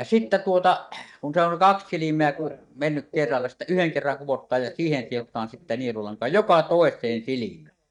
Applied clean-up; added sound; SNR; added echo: neural mask model DeepFilterNet 3.